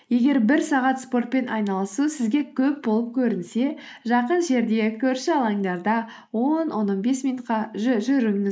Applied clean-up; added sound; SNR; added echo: neural mask model Resemble Enhance denoiser.